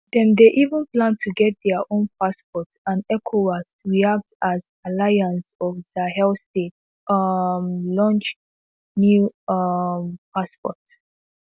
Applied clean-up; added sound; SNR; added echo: none; none; none; none.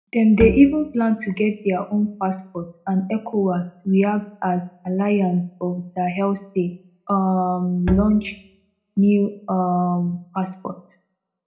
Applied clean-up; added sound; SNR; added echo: none; Bowed string instrument; 6 dB; reverberation time 0.4 s.